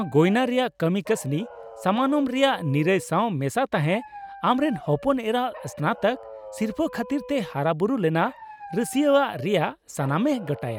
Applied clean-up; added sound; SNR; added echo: none; Dog; 17 dB; none.